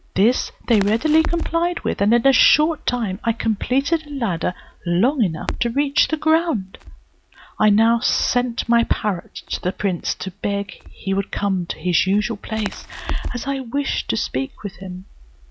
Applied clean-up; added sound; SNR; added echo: none; Crackle; 12 dB; none.